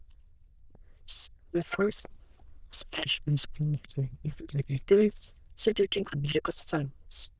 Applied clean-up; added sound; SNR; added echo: neural diffusion model UNIVERSE++.